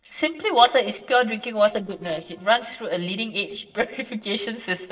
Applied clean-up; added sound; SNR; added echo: neural separator model SepFormer DNS4.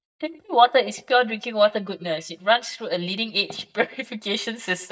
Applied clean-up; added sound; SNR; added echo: neural mask model DeepFilterNet 3.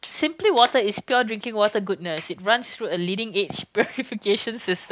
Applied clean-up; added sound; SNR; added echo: none; none; none; none.